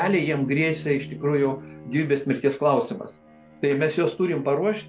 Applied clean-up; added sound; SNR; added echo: none; Bowed string instrument; 17 dB; none.